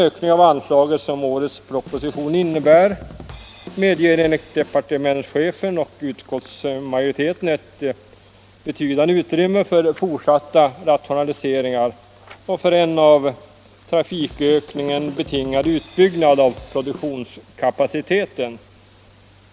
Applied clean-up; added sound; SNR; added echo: none; Drum kit; 18 dB; none.